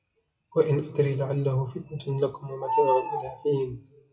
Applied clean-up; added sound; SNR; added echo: classical method WPE with log-MMSE.